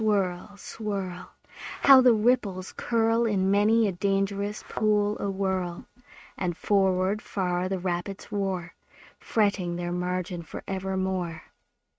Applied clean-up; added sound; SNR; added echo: neural mask model RNNoise.